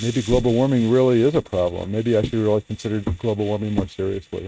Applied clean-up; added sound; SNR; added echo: neural mask model RNNoise.